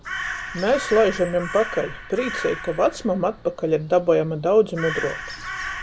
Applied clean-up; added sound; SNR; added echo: none; Crow; 10 dB; none.